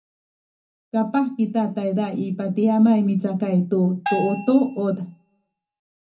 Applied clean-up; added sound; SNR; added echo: none; Bell; 10 dB; reverberation time 0.3 s.